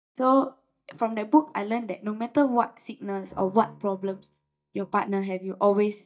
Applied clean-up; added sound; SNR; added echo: neural mask model DeepFilterNet 3.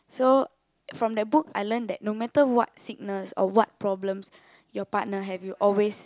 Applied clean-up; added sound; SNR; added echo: none; none; none; none.